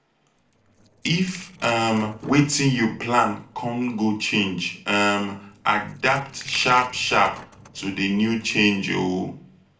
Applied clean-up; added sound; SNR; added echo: neural separator model SepFormer DNS4.